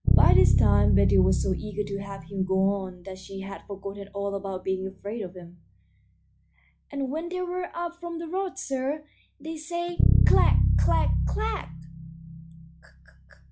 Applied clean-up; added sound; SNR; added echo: classical method log-MMSE.